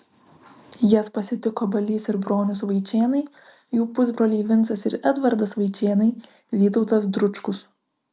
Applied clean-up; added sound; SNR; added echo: none; none; none; none.